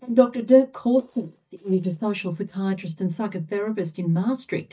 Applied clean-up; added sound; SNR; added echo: neural mask model DeepFilterNet 3.